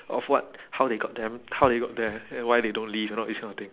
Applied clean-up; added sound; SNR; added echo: none; Raindrop / Drip; 18 dB; none.